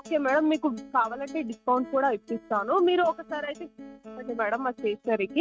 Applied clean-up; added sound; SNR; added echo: neural mask model RNNoise.